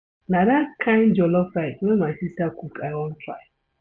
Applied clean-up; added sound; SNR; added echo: none; none; none; none.